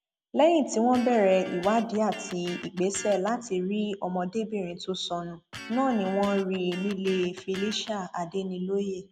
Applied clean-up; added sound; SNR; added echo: none; Electric guitar; 15 dB; none.